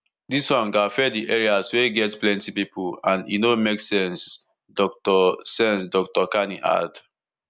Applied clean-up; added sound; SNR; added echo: none; none; none; none.